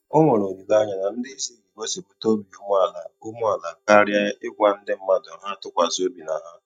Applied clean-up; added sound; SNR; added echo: neural mask model DeepFilterNet 3.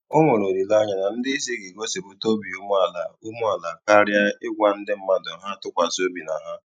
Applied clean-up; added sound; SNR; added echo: neural mask model Resemble Enhance denoiser.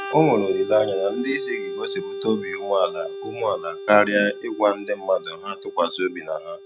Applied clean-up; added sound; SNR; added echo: none; Organ; 9 dB; none.